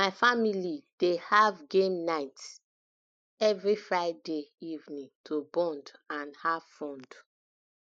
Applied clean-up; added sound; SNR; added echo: neural mask model Resemble Enhance denoiser.